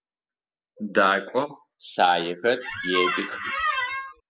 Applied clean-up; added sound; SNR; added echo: none; Squeak; 2 dB; none.